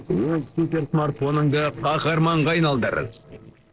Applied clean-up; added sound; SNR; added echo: neural separator model SepFormer DNS4.